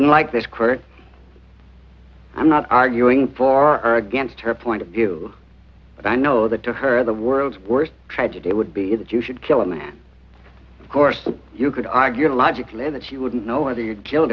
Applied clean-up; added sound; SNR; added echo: none; none; none; none.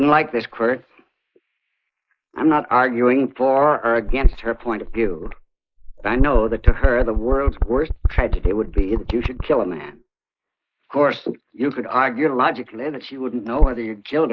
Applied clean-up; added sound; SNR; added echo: neural mask model Resemble Enhance denoiser.